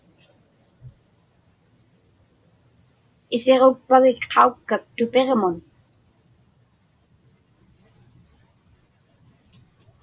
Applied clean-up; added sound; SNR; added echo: none; none; none; none.